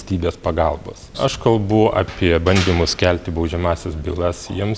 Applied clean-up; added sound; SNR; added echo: none; none; none; none.